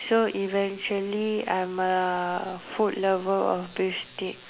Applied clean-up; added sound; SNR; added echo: none; none; none; none.